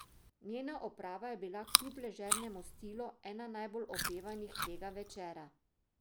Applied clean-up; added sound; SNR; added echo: none; Chewing, mastication; -3 dB; none.